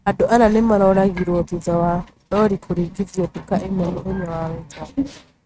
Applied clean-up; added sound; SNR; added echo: neural mask model RNNoise.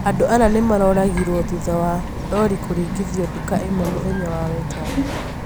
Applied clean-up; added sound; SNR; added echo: none; Bird vocalization, bird call, bird song; 4 dB; none.